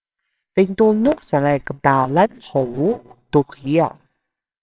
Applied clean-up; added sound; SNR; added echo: neural separator model SepFormer WHAMR!.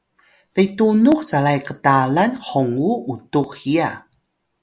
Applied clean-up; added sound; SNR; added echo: none; none; none; none.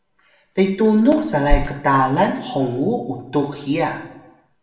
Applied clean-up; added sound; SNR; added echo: none; Bird; 6 dB; reverberation time 0.8 s.